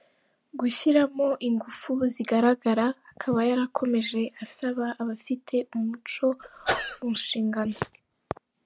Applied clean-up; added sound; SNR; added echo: none; Sneeze / Cough; 7 dB; none.